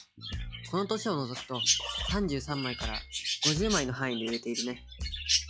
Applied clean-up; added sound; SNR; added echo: classical method log-MMSE.